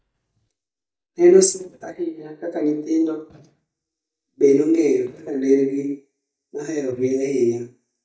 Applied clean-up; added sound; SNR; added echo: neural mask model DeepFilterNet 3.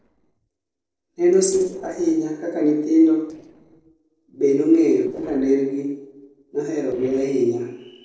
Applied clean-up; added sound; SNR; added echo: neural separator model SepFormer DNS4.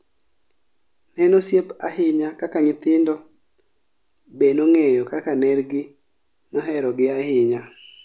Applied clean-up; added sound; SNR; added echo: none; none; none; none.